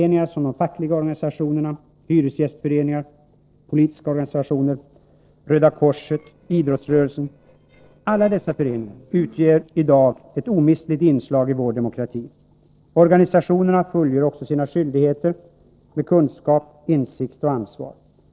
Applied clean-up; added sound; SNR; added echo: neural separator model SepFormer DNS4.